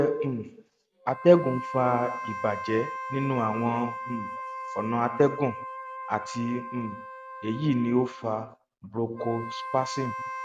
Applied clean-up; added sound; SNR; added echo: none; Wind instrument, woodwind instrument; 9 dB; none.